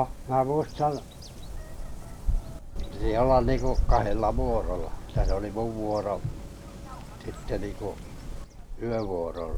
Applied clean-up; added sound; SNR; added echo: none; Bird vocalization, bird call, bird song; 1 dB; none.